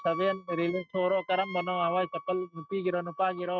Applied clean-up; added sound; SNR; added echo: neural mask model RNNoise.